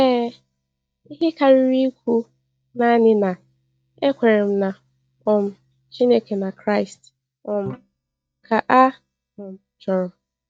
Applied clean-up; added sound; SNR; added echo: neural mask model DeepFilterNet 3.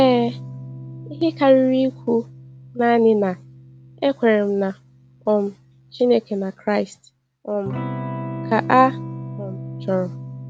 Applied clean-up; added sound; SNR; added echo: none; Electric guitar / Strum; 13 dB; none.